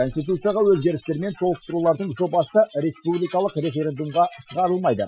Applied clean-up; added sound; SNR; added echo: classical method Wiener filter.